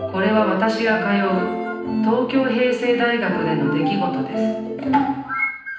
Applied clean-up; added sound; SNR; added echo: none; none; none; reverberation time 0.9 s.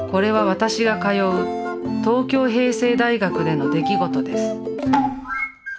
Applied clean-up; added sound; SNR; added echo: none; none; none; none.